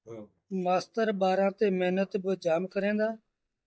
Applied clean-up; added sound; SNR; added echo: neural mask model DeepFilterNet 3.